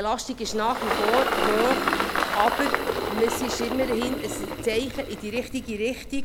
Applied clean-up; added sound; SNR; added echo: none; Engine; 0 dB; none.